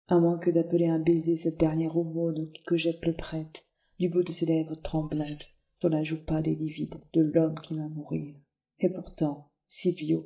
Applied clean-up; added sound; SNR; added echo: neural mask model DeepFilterNet 3.